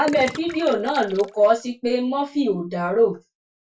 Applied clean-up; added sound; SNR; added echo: none; Gurgling; 16 dB; reverberation time 0.2 s.